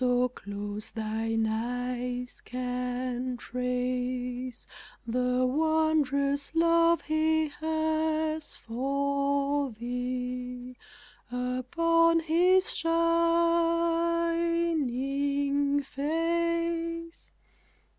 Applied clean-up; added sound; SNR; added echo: none; none; none; none.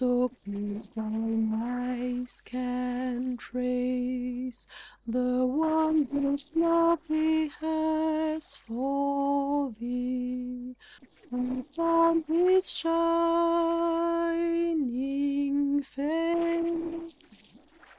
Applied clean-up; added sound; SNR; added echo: neural separator model SepFormer DNS4.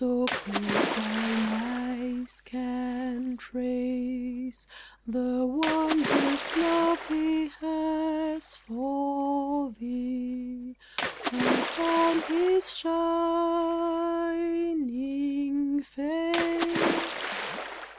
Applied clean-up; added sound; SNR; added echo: none; Splash, splatter; 6 dB; none.